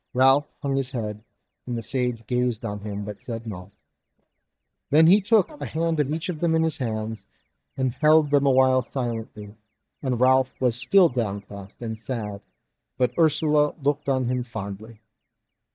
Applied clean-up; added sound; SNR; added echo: neural mask model DeepFilterNet 3.